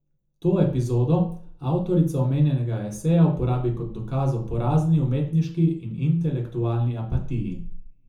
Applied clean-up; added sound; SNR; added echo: none; none; none; reverberation time 0.6 s.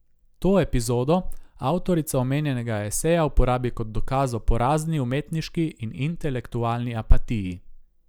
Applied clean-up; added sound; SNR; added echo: none; none; none; none.